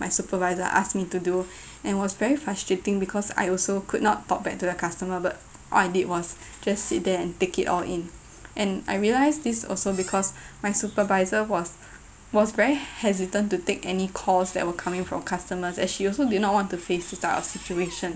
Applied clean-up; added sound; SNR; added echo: none; none; none; none.